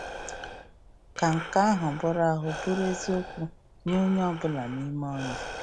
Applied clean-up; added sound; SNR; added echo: none; Breathing; 11 dB; none.